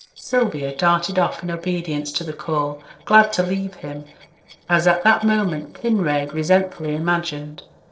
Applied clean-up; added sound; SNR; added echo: neural separator model SepFormer DNS4.